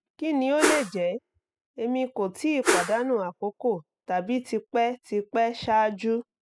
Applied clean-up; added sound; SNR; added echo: classical method spectral subtraction.